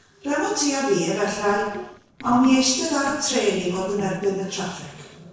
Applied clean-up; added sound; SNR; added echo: neural separator model SepFormer DNS4.